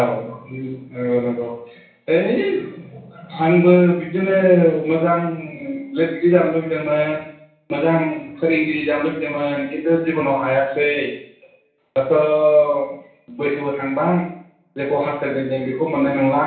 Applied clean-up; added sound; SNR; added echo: none; none; none; reverberation time 0.7 s.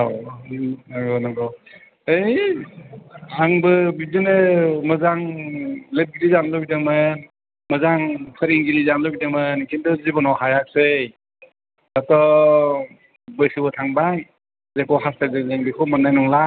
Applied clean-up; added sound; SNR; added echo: none; none; none; none.